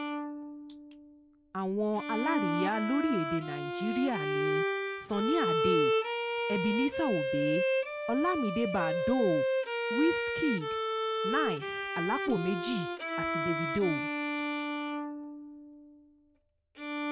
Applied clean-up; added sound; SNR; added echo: none; Bowed string instrument; -1 dB; none.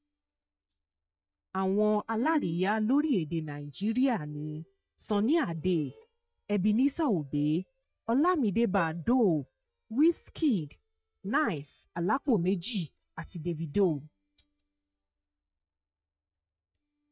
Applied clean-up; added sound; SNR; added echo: neural mask model DeepFilterNet 3.